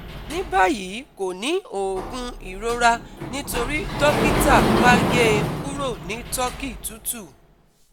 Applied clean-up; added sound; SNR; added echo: none; Sliding door; 2 dB; none.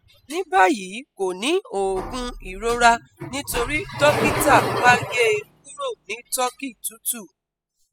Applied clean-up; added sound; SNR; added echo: classical method spectral subtraction.